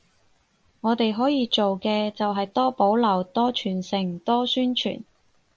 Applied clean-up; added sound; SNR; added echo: none; none; none; none.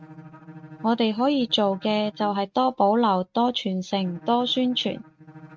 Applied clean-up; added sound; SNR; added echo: neural mask model RNNoise.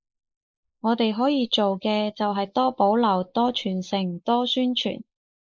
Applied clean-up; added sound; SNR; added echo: neural mask model Resemble Enhance denoiser.